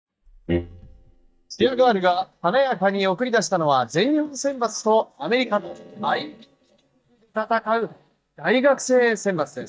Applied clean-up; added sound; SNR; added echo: neural mask model DeepFilterNet 3.